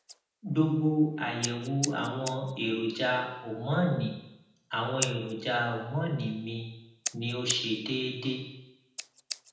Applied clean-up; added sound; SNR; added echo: none; Scissors; 12 dB; reverberation time 0.8 s.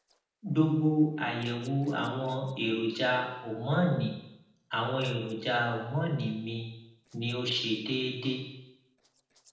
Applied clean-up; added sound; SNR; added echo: neural separator model SepFormer DNS4.